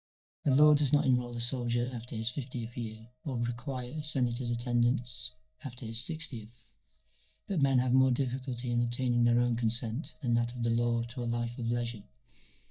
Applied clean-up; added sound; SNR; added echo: neural mask model DeepFilterNet 3.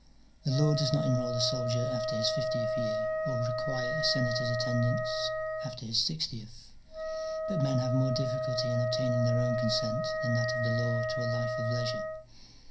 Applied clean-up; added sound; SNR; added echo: none; Wind instrument, woodwind instrument; 1 dB; reverberation time 0.3 s.